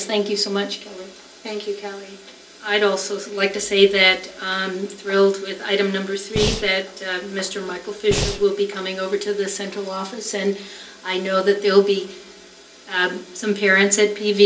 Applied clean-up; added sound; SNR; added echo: none; Breathing; 3 dB; reverberation time 0.3 s.